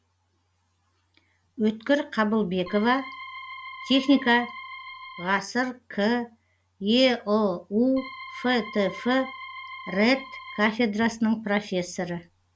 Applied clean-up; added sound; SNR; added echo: none; Organ; 13 dB; none.